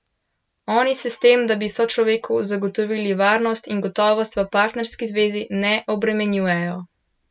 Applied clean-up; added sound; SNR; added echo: none; none; none; none.